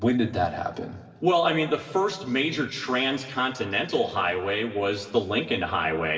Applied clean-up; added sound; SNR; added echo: none; none; none; reverberation time 2.1 s.